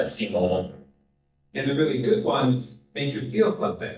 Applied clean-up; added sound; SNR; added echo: neural mask model DeepFilterNet 3.